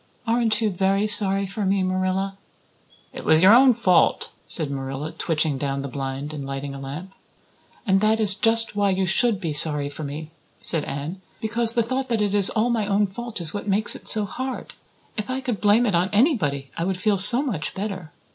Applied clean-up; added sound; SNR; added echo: none; none; none; none.